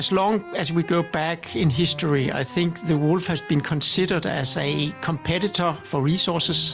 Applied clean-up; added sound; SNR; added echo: none; none; none; none.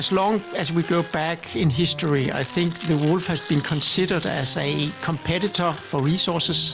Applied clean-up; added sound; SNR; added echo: none; Tearing; 19 dB; none.